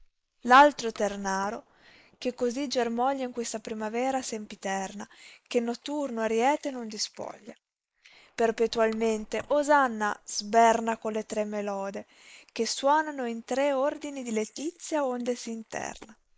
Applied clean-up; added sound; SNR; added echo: neural mask model Resemble Enhance denoiser.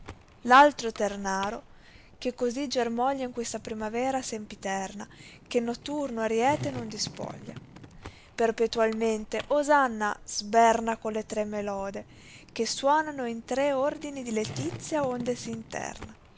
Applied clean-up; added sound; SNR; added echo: none; Skateboard; 17 dB; none.